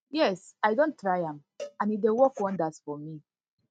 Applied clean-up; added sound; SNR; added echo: neural mask model RNNoise.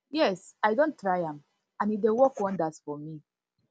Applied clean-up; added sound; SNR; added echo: none; none; none; none.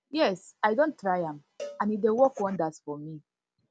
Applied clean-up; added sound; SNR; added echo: none; Cowbell; 19 dB; none.